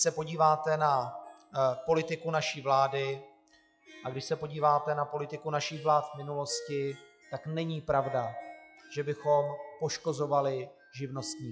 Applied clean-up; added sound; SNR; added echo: classical method log-MMSE.